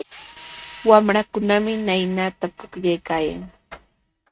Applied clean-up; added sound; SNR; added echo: neural mask model RNNoise.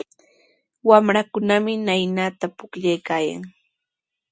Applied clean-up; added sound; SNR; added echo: none; none; none; none.